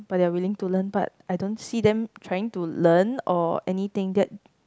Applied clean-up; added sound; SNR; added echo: none; none; none; none.